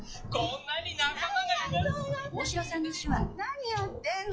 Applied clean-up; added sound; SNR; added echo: classical method log-MMSE.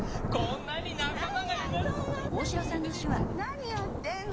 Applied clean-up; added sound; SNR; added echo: none; Thunder / Rain; -1 dB; none.